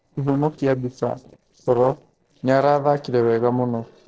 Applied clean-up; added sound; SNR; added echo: neural separator model SepFormer DNS4.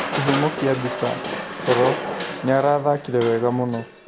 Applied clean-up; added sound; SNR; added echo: none; Crushing; 6 dB; none.